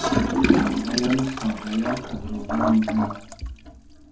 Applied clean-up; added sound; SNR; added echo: none; Toilet flush / Gurgling; -1 dB; reverberation time 0.6 s.